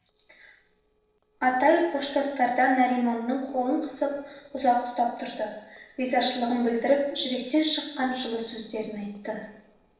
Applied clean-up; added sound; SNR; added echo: neural separator model SepFormer DNS4.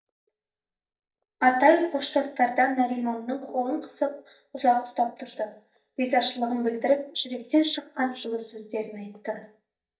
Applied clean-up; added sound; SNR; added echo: neural mask model DeepFilterNet 3.